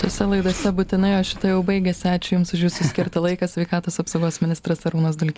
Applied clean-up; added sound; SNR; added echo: none; Explosion; 18 dB; none.